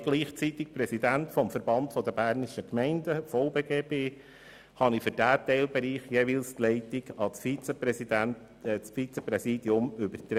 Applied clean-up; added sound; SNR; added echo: none; none; none; none.